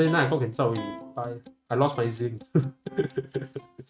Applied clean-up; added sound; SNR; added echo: neural mask model RNNoise.